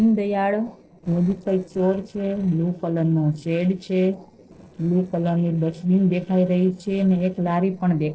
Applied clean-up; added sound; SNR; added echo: neural separator model SepFormer DNS4.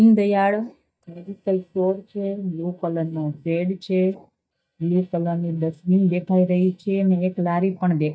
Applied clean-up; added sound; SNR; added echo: neural mask model DeepFilterNet 3.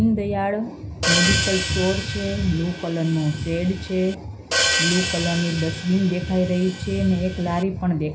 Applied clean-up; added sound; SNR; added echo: none; Hi-hat; 4 dB; reverberation time 0.4 s.